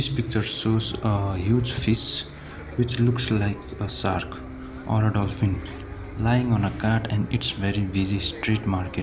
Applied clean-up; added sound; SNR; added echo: none; Bus; 14 dB; none.